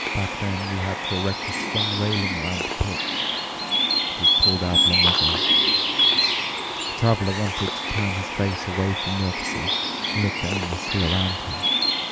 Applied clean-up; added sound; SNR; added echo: none; Bird; -4 dB; none.